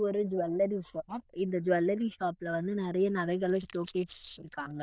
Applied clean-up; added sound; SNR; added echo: neural diffusion model UNIVERSE++.